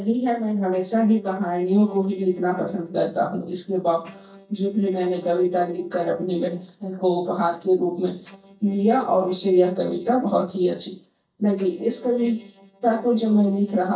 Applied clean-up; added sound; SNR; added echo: neural mask model DeepFilterNet 3.